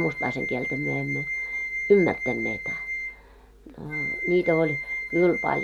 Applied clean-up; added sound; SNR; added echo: none; Wind instrument, woodwind instrument; 5 dB; none.